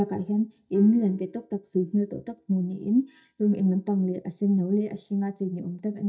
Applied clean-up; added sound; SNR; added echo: neural mask model DeepFilterNet 3.